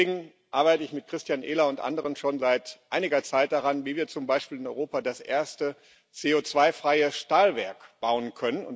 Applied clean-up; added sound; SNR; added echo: none; none; none; none.